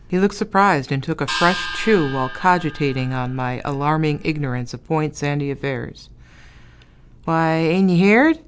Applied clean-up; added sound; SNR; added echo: none; Gong; 10 dB; none.